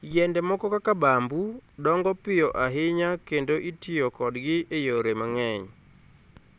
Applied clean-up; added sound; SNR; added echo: none; none; none; none.